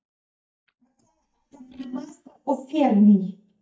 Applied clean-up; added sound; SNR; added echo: neural mask model DeepFilterNet 3.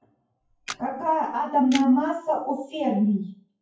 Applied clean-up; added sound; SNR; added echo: classical method WPE with log-MMSE.